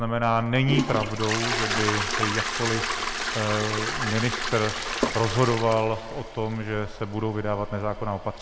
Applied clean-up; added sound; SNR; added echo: none; Toilet flush; 3 dB; none.